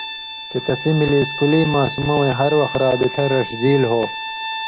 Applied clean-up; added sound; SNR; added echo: none; Bowed string instrument; 9 dB; none.